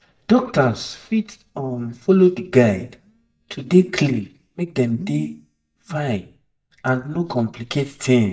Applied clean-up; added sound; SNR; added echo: neural mask model DeepFilterNet 3.